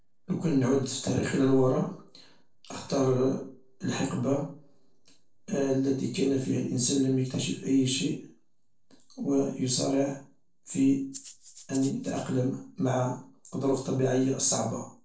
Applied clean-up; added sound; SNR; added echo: neural separator model SepFormer DNS4.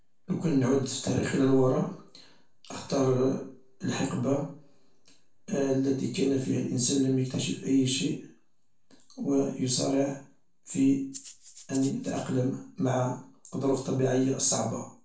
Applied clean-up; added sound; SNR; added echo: none; Rattle (instrument); 17 dB; reverberation time 0.3 s.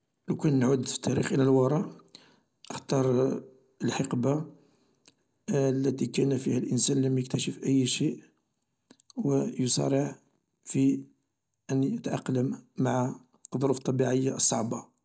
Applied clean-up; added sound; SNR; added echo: none; none; none; none.